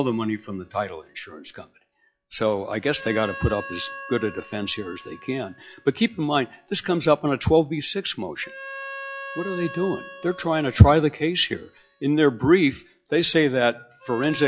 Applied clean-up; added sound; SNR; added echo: classical method log-MMSE.